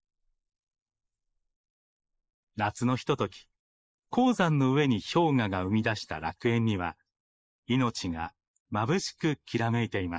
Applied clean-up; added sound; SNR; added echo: neural mask model Resemble Enhance denoiser.